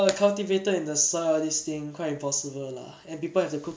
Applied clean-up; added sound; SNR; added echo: none; none; none; none.